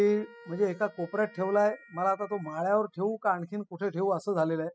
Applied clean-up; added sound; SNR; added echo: classical method spectral subtraction.